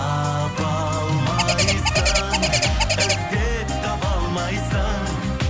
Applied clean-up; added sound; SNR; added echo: none; Bird; 1 dB; none.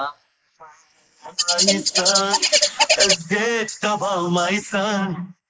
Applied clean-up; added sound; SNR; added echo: neural mask model Resemble Enhance denoiser.